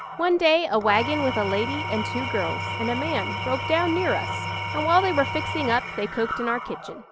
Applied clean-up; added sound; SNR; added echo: none; Engine / Tools; 5 dB; none.